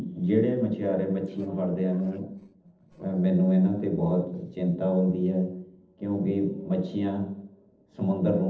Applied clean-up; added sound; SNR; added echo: neural separator model SepFormer DNS4.